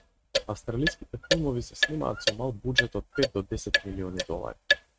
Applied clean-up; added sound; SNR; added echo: neural mask model RNNoise.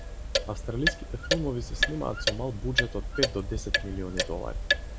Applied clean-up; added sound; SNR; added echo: none; Clock; -4 dB; none.